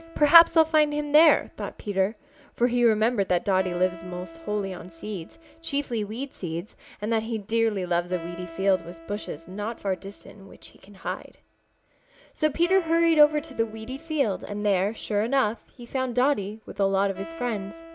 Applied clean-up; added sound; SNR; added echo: none; Acoustic guitar; 19 dB; none.